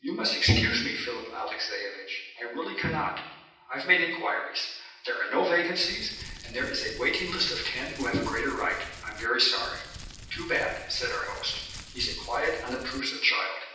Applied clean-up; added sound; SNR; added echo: none; Crumpling, crinkling; 14 dB; reverberation time 0.9 s.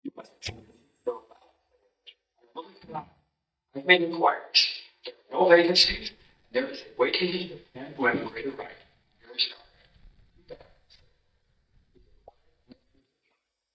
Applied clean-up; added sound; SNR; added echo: neural mask model DeepFilterNet 3.